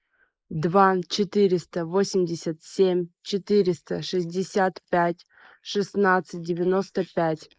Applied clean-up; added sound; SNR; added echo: neural mask model Resemble Enhance denoiser.